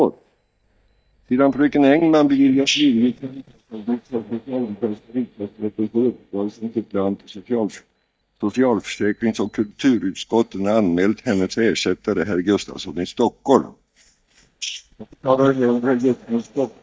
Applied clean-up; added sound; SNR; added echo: neural mask model DeepFilterNet 3.